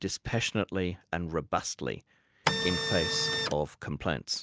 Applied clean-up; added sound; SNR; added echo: none; Printer; -3 dB; none.